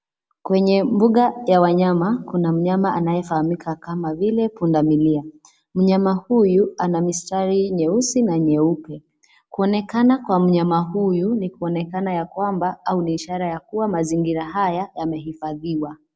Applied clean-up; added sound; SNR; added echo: none; none; none; none.